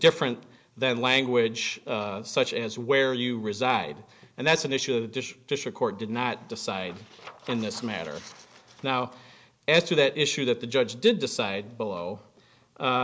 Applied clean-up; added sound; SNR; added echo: none; none; none; none.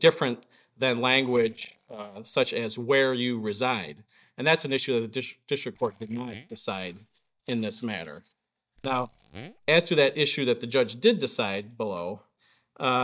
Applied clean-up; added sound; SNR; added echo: neural mask model DeepFilterNet 3.